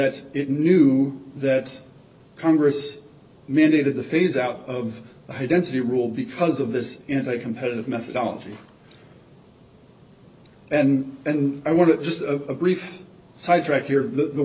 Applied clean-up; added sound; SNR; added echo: none; none; none; none.